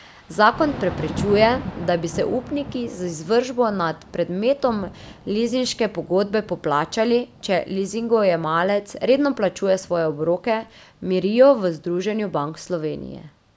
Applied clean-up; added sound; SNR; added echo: none; Thunder / Rain; 16 dB; none.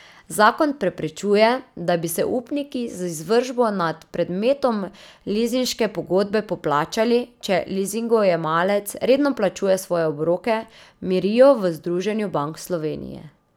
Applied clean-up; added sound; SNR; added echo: none; none; none; none.